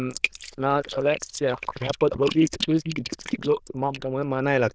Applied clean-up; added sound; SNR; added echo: neural diffusion model UNIVERSE++.